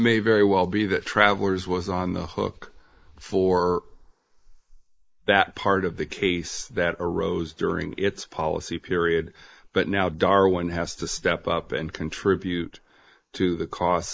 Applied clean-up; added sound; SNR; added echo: neural mask model Resemble Enhance denoiser.